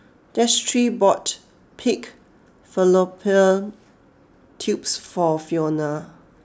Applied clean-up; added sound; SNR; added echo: none; none; none; none.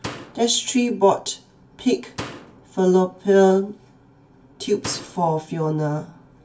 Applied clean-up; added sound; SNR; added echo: none; Slam; 16 dB; reverberation time 0.1 s.